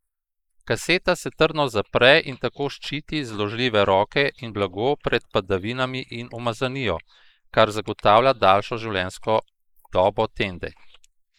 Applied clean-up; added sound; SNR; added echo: neural mask model Resemble Enhance denoiser.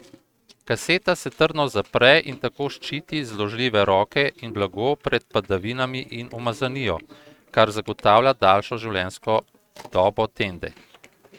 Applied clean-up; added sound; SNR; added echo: neural mask model RNNoise.